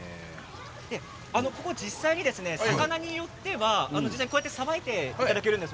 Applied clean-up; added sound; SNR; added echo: none; none; none; none.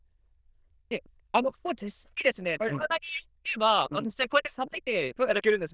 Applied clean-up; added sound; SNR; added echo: neural diffusion model UNIVERSE++.